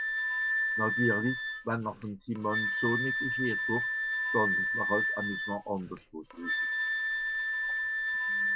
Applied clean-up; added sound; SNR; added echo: none; Wind instrument, woodwind instrument; -4 dB; none.